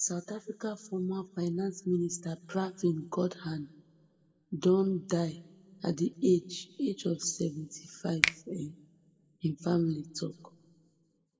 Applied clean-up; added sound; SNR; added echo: none; Finger snapping; 4 dB; reverberation time 1.0 s.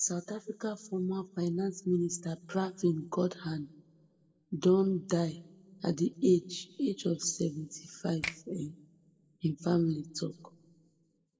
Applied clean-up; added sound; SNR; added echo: neural separator model SepFormer DNS4.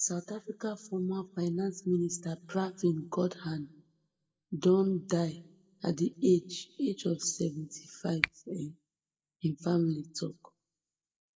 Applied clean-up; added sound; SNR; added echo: neural mask model DeepFilterNet 3.